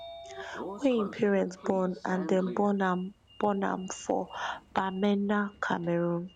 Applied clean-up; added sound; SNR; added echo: none; Sliding door; 15 dB; none.